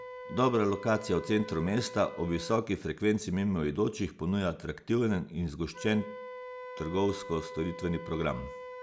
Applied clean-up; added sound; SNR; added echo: none; Wind instrument, woodwind instrument; 14 dB; none.